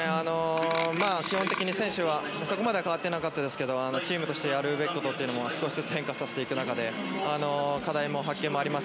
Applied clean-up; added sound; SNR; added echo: none; Clock; 6 dB; none.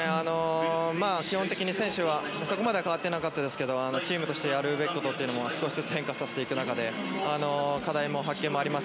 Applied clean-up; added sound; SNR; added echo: none; none; none; none.